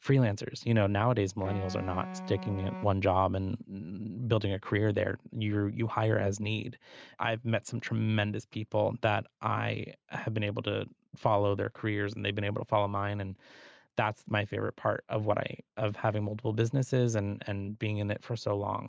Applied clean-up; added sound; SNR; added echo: neural mask model RNNoise.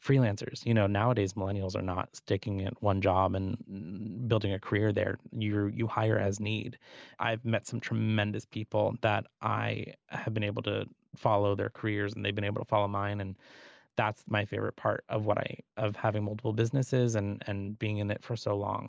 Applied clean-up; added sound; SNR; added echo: none; none; none; none.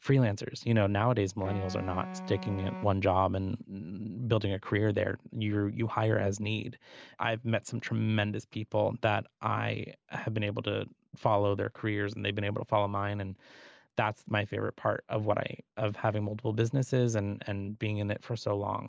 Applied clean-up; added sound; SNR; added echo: none; Wind instrument, woodwind instrument; 12 dB; none.